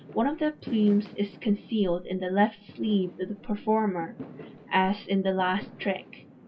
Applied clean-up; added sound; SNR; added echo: none; Fireworks; 18 dB; reverberation time 0.2 s.